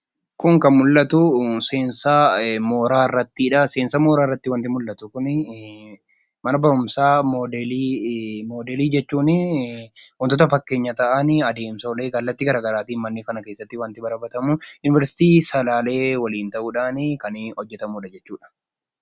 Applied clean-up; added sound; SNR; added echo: none; none; none; none.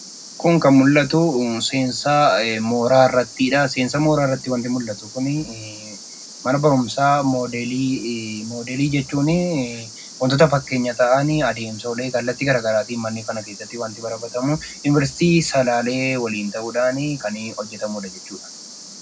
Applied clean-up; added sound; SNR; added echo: none; Cricket; 18 dB; reverberation time 0.3 s.